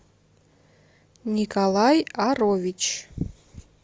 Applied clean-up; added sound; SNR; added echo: none; none; none; none.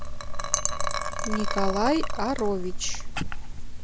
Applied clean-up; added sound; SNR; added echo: none; Liquid; -4 dB; none.